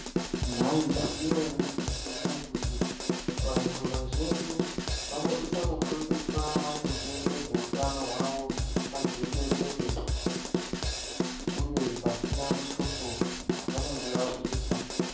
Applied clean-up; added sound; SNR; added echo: none; Drum / Drum kit; -4 dB; reverberation time 0.6 s.